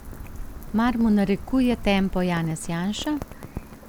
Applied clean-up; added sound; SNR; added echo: none; Rain; 12 dB; none.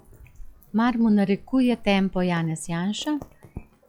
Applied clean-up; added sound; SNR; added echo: classical method log-MMSE.